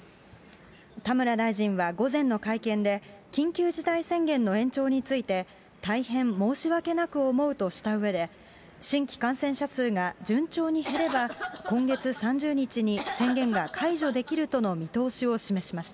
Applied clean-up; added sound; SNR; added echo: none; Cough; 9 dB; none.